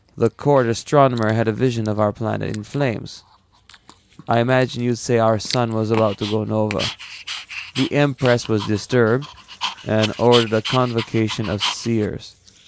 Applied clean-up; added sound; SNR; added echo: none; Dog; 13 dB; none.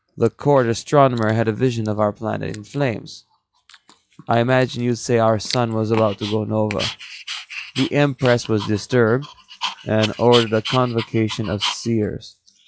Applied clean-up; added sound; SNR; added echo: classical method log-MMSE.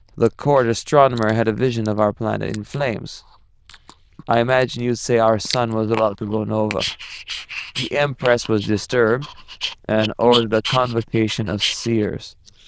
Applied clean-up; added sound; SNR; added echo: neural diffusion model UNIVERSE++.